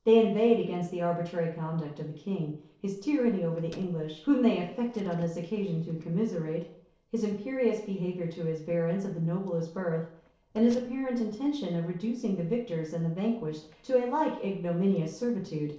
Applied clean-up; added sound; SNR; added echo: neural separator model SepFormer DNS4.